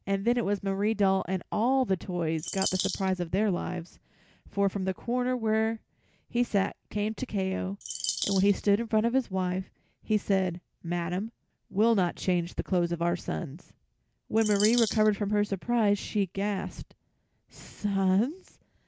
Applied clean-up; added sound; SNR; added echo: none; Bird vocalization, bird call, bird song; 6 dB; none.